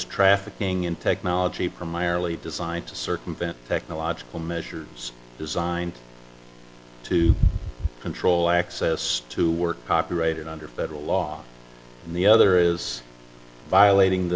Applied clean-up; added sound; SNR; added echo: none; none; none; none.